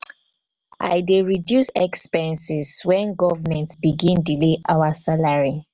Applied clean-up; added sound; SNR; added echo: none; none; none; none.